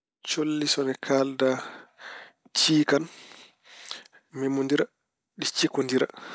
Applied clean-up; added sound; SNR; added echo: none; none; none; none.